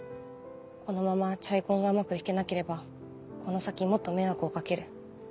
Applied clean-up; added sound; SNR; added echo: none; none; none; none.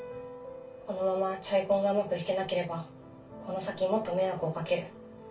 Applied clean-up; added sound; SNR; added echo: none; none; none; reverberation time 0.2 s.